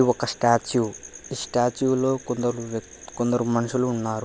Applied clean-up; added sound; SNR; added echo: none; none; none; none.